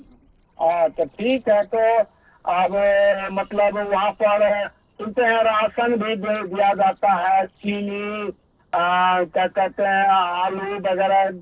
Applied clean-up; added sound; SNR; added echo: neural separator model SepFormer DNS4.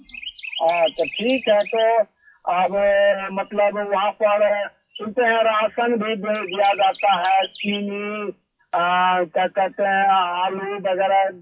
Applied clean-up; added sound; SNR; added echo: classical method WPE with log-MMSE.